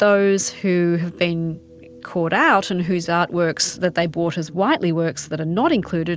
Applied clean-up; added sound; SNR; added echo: none; none; none; none.